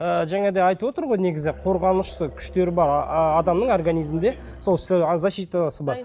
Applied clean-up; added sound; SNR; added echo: none; Musical instrument; 17 dB; none.